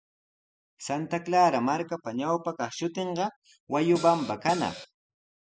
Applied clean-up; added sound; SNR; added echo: none; Cymbal; 10 dB; none.